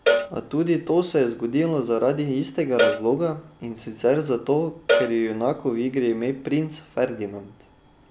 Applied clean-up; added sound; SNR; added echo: none; Cowbell; 4 dB; none.